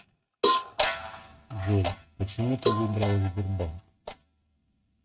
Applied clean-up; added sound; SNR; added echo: neural mask model RNNoise.